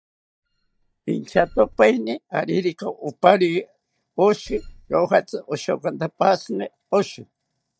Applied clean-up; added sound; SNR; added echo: neural mask model DeepFilterNet 3.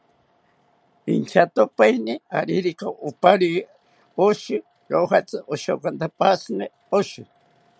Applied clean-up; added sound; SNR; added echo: none; none; none; none.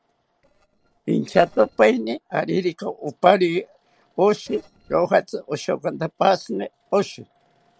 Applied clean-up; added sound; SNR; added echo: neural separator model SepFormer DNS4.